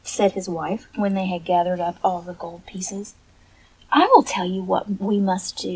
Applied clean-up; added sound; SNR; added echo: none; none; none; none.